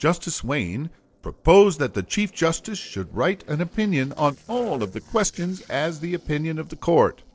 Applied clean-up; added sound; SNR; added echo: neural separator model SepFormer DNS4.